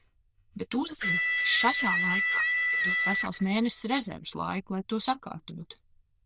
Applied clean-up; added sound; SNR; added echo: neural diffusion model UNIVERSE++.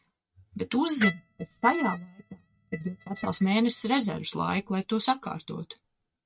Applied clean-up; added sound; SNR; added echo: neural mask model RNNoise.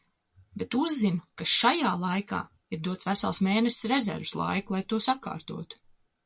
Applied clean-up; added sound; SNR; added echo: none; none; none; none.